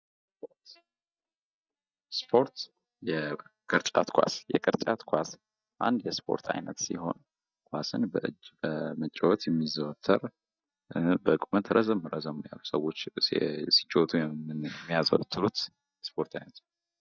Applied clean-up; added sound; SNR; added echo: neural mask model DeepFilterNet 3.